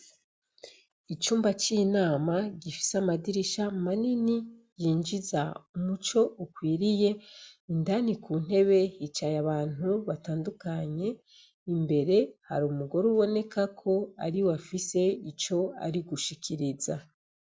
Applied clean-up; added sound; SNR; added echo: none; none; none; none.